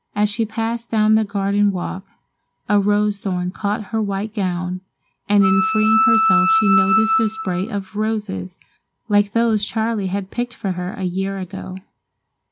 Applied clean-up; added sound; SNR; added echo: none; Wind instrument, woodwind instrument; -2 dB; none.